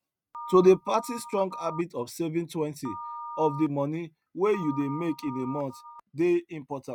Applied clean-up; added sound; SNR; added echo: neural mask model RNNoise.